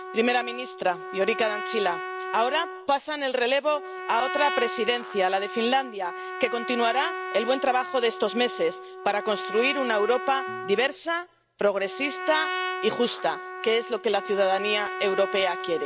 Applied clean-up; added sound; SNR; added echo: none; Trumpet; 8 dB; none.